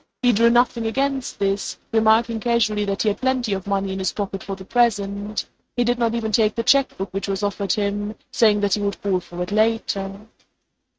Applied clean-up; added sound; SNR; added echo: neural mask model RNNoise.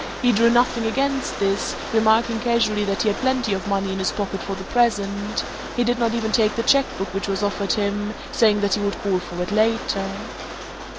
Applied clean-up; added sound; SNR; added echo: none; Rain; 10 dB; none.